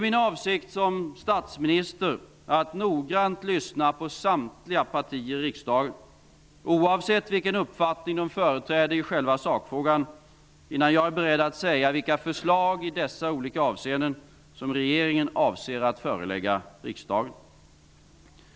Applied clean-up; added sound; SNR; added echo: none; none; none; none.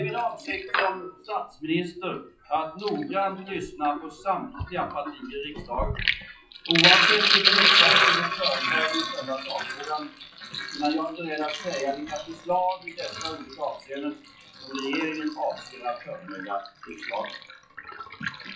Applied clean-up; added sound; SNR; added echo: classical method WPE with log-MMSE.